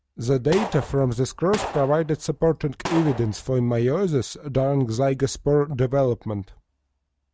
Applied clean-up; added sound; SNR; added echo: none; Gunshot, gunfire; 12 dB; none.